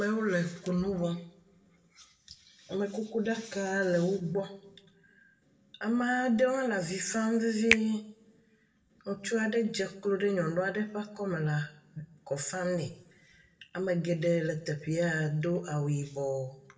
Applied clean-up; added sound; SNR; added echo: none; Finger snapping; 4 dB; reverberation time 0.5 s.